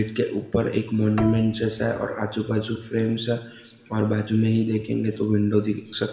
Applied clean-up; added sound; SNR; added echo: none; Bowed string instrument; 10 dB; reverberation time 1.0 s.